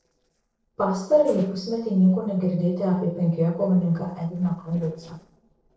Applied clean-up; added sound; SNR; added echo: neural separator model SepFormer DNS4.